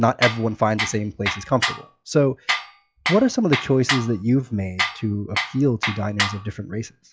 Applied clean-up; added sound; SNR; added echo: classical method log-MMSE.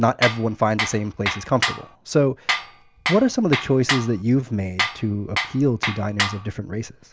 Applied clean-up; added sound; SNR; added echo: none; Tools; 5 dB; none.